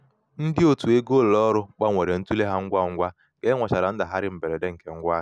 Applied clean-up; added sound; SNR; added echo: none; none; none; none.